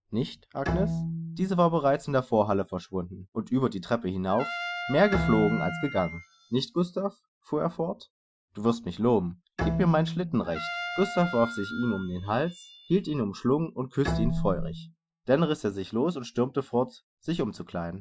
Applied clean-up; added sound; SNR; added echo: classical method Wiener filter.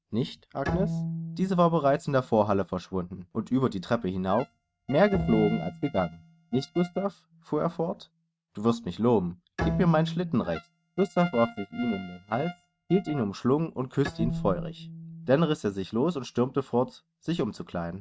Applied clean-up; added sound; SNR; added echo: neural mask model RNNoise.